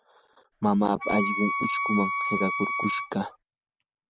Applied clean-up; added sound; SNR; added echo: none; Wind instrument, woodwind instrument; 1 dB; none.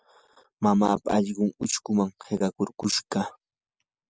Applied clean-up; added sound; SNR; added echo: none; none; none; none.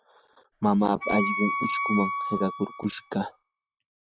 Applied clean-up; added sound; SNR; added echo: classical method log-MMSE.